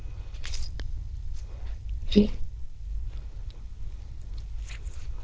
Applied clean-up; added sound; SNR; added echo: neural diffusion model UNIVERSE++.